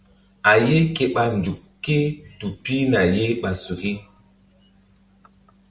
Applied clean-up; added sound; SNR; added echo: none; none; none; none.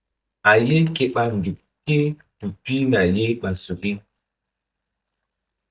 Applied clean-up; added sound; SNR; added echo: neural mask model DeepFilterNet 3.